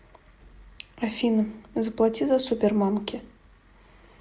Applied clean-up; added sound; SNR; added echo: none; none; none; none.